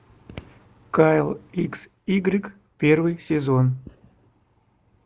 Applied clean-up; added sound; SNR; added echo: none; none; none; none.